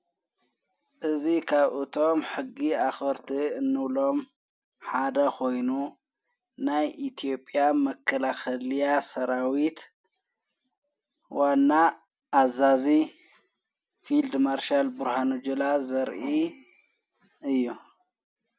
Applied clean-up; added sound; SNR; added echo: none; none; none; none.